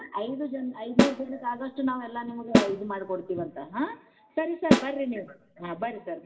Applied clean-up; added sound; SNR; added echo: none; Snare drum; -4 dB; reverberation time 0.6 s.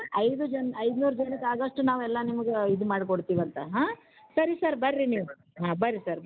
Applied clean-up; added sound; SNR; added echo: none; none; none; none.